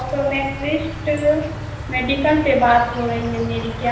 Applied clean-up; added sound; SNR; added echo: none; Insect; 9 dB; reverberation time 0.9 s.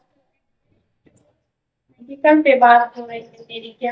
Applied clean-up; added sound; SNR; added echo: neural mask model DeepFilterNet 3.